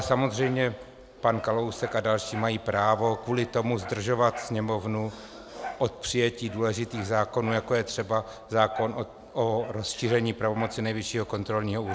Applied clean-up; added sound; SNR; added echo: none; Dog; 18 dB; none.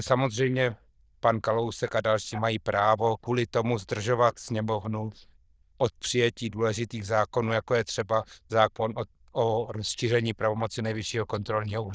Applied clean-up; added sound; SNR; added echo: neural diffusion model UNIVERSE++.